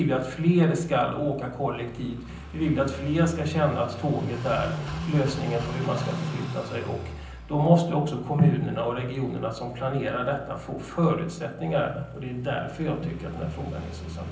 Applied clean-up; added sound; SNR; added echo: none; Car passing by / Idling; 11 dB; reverberation time 0.6 s.